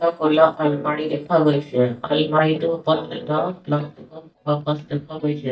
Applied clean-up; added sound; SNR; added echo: neural mask model DeepFilterNet 3.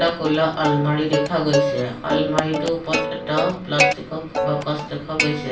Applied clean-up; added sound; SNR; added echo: none; Plucked string instrument; 1 dB; reverberation time 0.3 s.